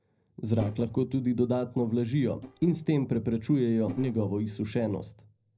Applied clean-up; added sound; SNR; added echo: neural separator model SepFormer DNS4.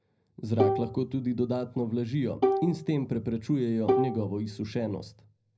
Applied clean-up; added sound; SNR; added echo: none; Bowed string instrument; 1 dB; reverberation time 0.4 s.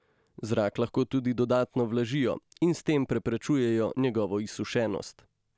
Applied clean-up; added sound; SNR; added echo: none; none; none; none.